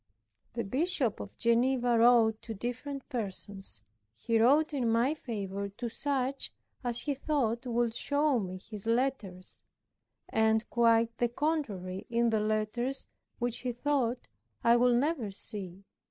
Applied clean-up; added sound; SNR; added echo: neural mask model Resemble Enhance denoiser.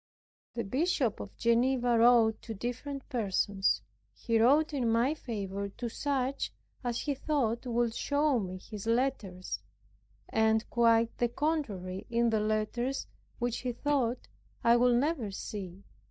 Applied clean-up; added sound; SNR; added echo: neural mask model DeepFilterNet 3.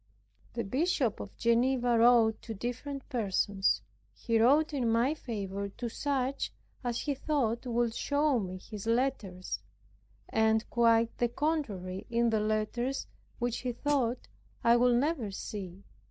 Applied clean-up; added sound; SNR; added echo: none; Hi-hat; 12 dB; none.